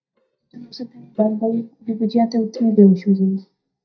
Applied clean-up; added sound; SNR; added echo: neural mask model DeepFilterNet 3.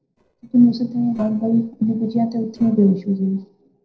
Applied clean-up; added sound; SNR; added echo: neural separator model SepFormer DNS4.